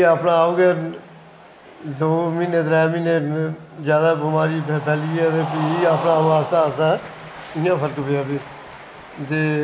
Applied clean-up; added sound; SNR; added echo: none; Cheering; 14 dB; none.